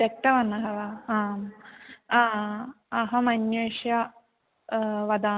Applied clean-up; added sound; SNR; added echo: none; none; none; none.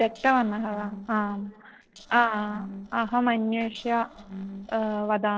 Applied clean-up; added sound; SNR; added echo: neural separator model SepFormer DNS4.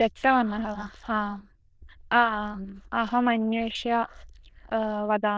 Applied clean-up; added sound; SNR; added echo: neural diffusion model UNIVERSE++.